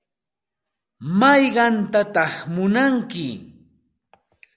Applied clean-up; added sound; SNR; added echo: none; none; none; none.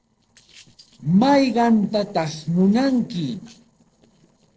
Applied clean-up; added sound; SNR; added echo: neural separator model SepFormer DNS4.